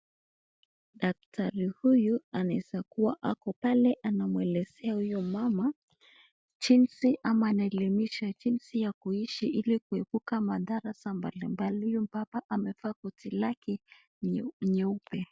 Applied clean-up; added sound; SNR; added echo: none; none; none; none.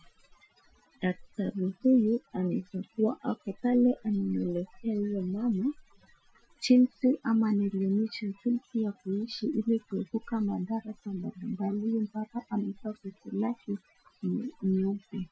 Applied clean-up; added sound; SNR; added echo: classical method Wiener filter.